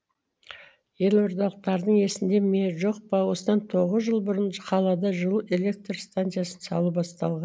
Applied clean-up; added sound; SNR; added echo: none; none; none; none.